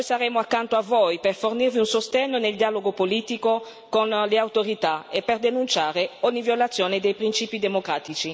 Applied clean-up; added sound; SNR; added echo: none; none; none; none.